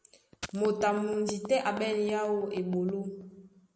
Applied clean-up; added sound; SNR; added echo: none; Coin (dropping); 13 dB; none.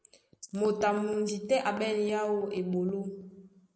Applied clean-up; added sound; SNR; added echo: neural mask model Resemble Enhance denoiser.